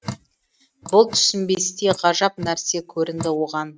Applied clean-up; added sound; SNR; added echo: neural mask model RNNoise.